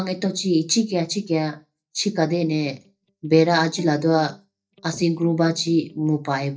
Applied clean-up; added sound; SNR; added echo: neural mask model DeepFilterNet 3.